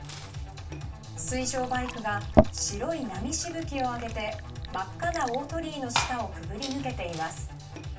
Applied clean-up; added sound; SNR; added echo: none; Fill (with liquid) / Glass; 1 dB; reverberation time 0.2 s.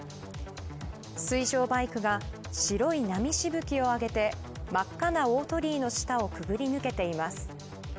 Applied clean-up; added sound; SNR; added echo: none; none; none; none.